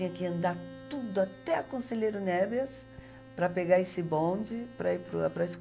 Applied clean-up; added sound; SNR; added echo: none; Bowed string instrument; 19 dB; none.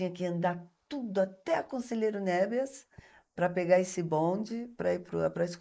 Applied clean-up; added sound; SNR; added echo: neural mask model Resemble Enhance denoiser.